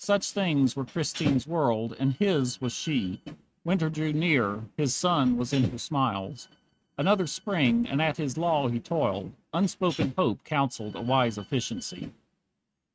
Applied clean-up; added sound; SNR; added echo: neural mask model RNNoise.